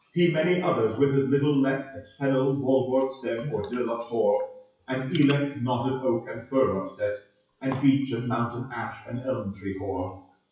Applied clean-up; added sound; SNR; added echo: classical method WPE with log-MMSE.